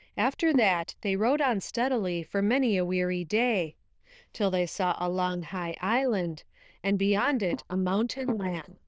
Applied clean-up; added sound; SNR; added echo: neural diffusion model UNIVERSE++.